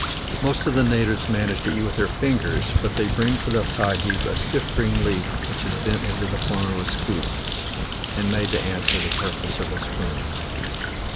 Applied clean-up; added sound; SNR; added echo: none; Bird; 0 dB; none.